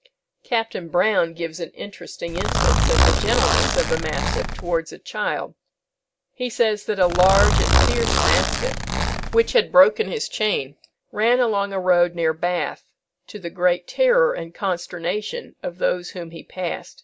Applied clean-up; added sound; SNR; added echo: none; Zipper (clothing); -3 dB; none.